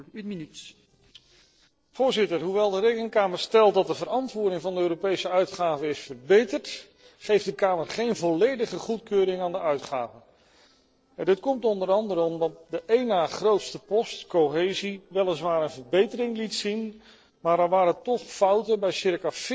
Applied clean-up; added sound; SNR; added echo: neural separator model SepFormer DNS4.